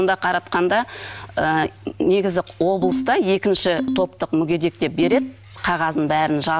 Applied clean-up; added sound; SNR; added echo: none; Ringtone; 7 dB; none.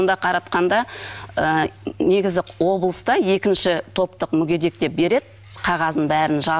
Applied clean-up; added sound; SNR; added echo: none; none; none; none.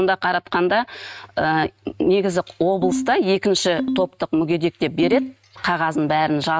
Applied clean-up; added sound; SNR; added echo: neural mask model RNNoise.